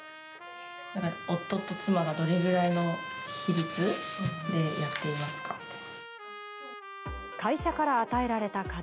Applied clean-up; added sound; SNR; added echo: none; Trumpet; 10 dB; none.